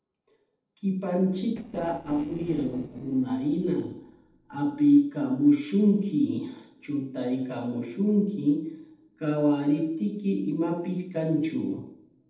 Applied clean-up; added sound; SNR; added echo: neural separator model SepFormer DNS4.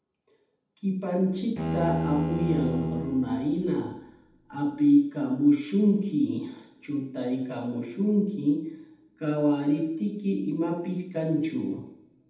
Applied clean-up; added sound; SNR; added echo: none; Bowed string instrument; 4 dB; reverberation time 0.8 s.